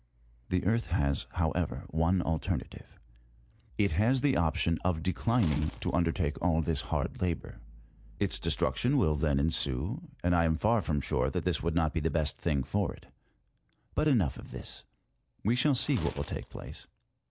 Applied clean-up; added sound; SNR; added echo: none; Tools; 19 dB; none.